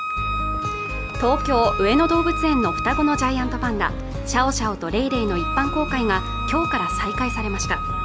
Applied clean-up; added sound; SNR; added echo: none; Wind instrument, woodwind instrument; 6 dB; none.